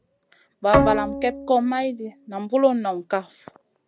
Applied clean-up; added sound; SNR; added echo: none; Bowed string instrument; 3 dB; none.